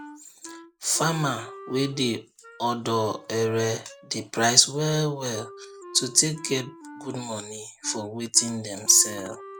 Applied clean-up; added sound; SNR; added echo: none; Wind instrument, woodwind instrument; 18 dB; none.